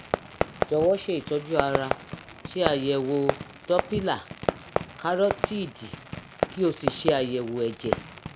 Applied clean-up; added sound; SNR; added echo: none; Fireworks; 4 dB; none.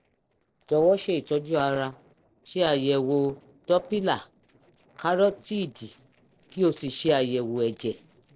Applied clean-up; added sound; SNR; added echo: neural separator model SepFormer DNS4.